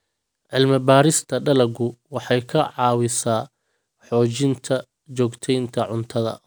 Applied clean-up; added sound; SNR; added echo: none; none; none; none.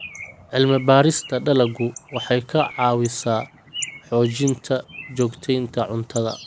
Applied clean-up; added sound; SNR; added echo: none; Bird; 16 dB; none.